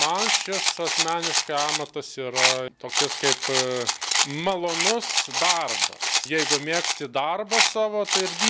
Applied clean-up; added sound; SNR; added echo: none; Rattle; -2 dB; none.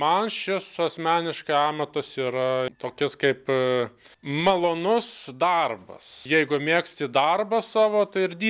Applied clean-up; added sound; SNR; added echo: none; none; none; none.